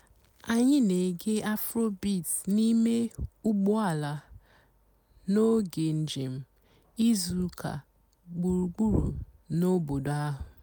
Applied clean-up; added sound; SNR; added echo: none; none; none; none.